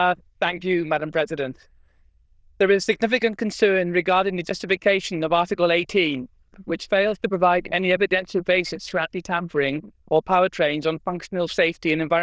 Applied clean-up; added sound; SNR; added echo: neural diffusion model UNIVERSE++.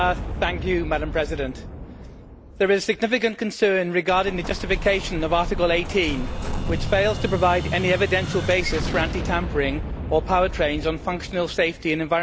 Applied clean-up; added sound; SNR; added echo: none; Explosion; 6 dB; none.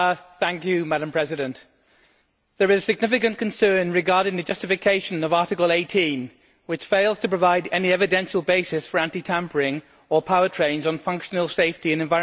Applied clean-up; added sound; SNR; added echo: none; none; none; none.